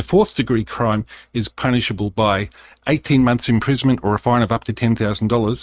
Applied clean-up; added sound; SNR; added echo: neural mask model RNNoise.